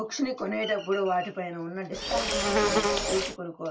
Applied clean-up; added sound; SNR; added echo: none; Insect; -4 dB; reverberation time 0.2 s.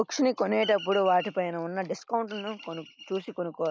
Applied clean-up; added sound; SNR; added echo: none; none; none; none.